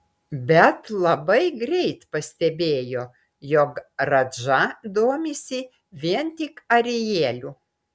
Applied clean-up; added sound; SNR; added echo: none; none; none; none.